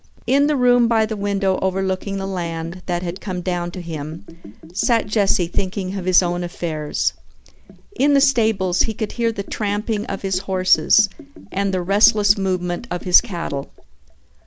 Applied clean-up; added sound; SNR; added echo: none; Liquid; 19 dB; none.